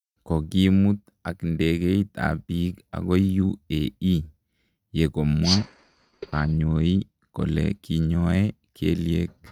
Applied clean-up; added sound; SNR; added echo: neural mask model RNNoise.